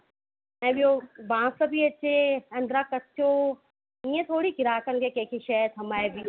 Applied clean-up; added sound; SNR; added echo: none; none; none; none.